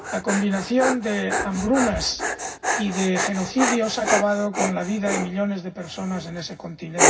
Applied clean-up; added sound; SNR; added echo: none; Dog; 2 dB; reverberation time 0.4 s.